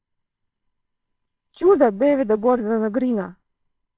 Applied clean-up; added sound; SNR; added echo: neural separator model SepFormer WHAMR!.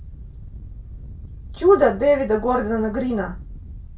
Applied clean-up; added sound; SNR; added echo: none; Wind; 14 dB; reverberation time 0.2 s.